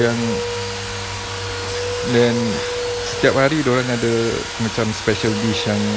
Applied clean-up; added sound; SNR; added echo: none; Domestic sounds, home sounds; 5 dB; none.